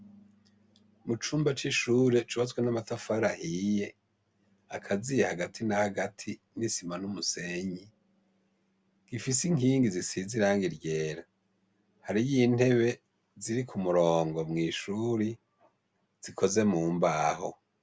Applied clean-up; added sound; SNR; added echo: none; none; none; none.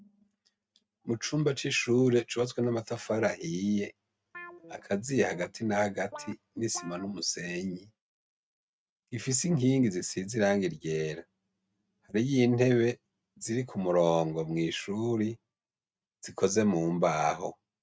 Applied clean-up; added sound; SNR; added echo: neural mask model RNNoise.